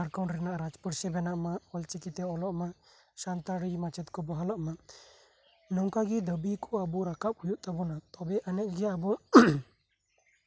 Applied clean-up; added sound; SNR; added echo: none; none; none; none.